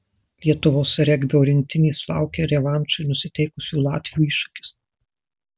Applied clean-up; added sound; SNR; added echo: none; none; none; none.